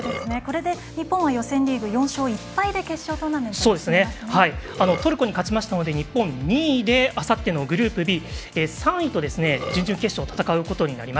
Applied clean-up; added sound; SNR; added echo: none; Burping, eructation; 17 dB; none.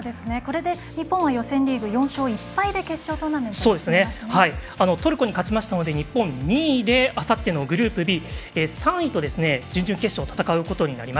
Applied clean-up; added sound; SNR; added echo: none; none; none; none.